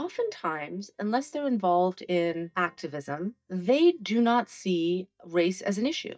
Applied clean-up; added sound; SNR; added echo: neural mask model DeepFilterNet 3.